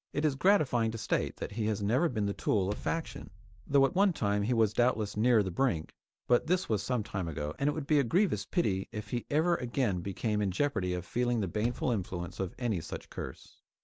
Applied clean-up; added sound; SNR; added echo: none; Bass drum; 16 dB; none.